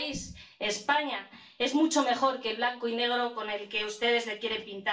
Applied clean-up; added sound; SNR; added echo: none; none; none; reverberation time 0.3 s.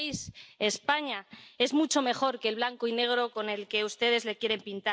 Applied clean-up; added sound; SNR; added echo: none; none; none; none.